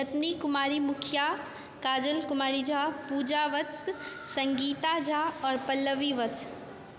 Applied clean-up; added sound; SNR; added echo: none; none; none; none.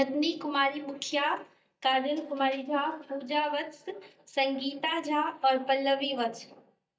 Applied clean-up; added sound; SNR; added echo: neural mask model DeepFilterNet 3.